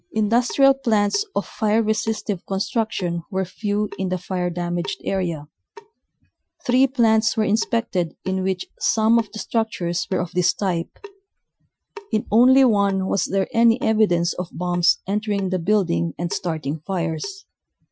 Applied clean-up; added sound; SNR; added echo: classical method Wiener filter.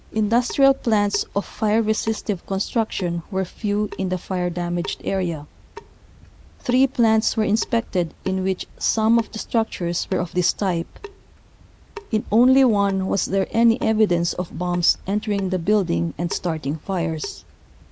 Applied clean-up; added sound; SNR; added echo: none; Drip / Sink (filling or washing) / Water tap, faucet; 20 dB; none.